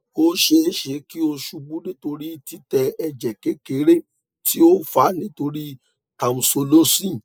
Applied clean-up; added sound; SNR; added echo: neural mask model Resemble Enhance denoiser.